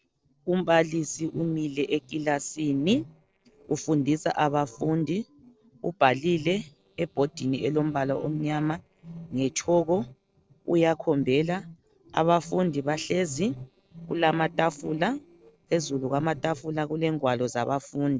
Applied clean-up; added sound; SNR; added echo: neural separator model SepFormer DNS4.